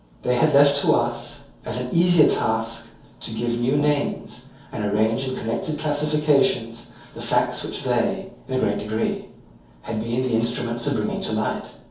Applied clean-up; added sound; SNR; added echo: none; none; none; reverberation time 0.6 s.